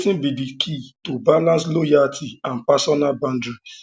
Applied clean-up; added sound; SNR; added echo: none; none; none; none.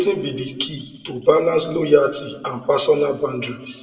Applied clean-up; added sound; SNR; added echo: none; none; none; reverberation time 0.8 s.